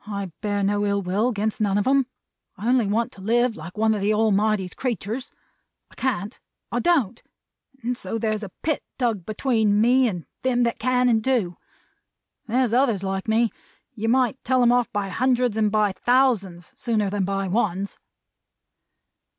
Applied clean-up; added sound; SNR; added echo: none; none; none; none.